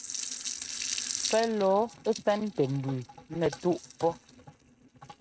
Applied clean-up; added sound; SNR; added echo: neural mask model RNNoise.